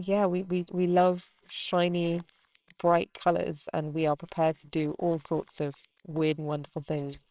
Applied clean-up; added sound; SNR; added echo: neural separator model SepFormer WHAMR!.